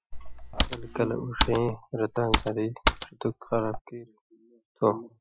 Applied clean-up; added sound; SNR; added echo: classical method Wiener filter.